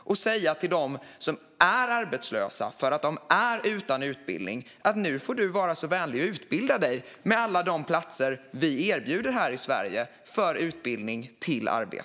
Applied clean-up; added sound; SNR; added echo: none; none; none; none.